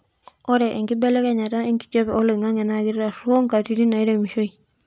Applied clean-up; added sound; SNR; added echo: none; none; none; none.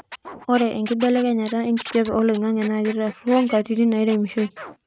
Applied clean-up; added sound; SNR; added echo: neural mask model RNNoise.